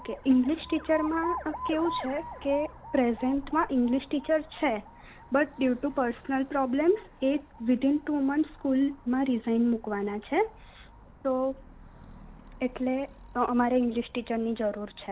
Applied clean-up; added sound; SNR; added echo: none; Alarm; 15 dB; none.